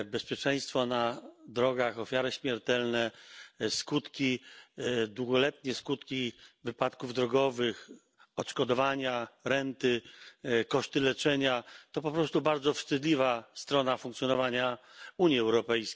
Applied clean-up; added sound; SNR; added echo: none; none; none; none.